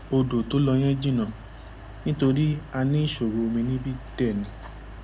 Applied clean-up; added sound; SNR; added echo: none; Mechanical fan; 15 dB; none.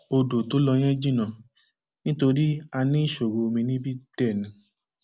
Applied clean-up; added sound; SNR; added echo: none; none; none; none.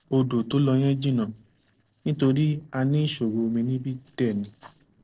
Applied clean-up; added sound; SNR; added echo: neural separator model SepFormer DNS4.